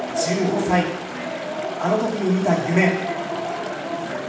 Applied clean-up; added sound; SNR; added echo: none; Chatter / Stream; 10 dB; reverberation time 0.9 s.